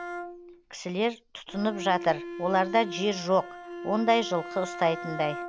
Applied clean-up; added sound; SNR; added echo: none; Bowed string instrument; 10 dB; none.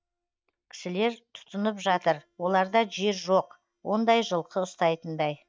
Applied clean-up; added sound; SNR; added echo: neural mask model DeepFilterNet 3.